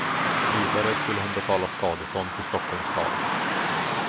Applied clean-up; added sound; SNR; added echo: none; Car passing by / Traffic noise, roadway noise; -3 dB; none.